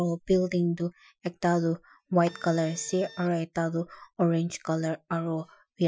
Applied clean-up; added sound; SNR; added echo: classical method Wiener filter.